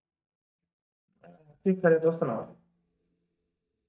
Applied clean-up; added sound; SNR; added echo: neural mask model DeepFilterNet 3.